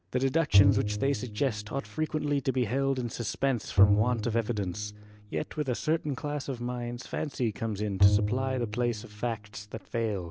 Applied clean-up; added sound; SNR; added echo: none; Bowed string instrument; 0 dB; none.